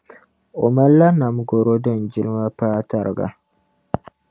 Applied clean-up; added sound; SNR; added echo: none; none; none; none.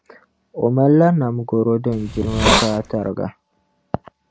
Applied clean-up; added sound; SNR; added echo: none; Hiss; 0 dB; none.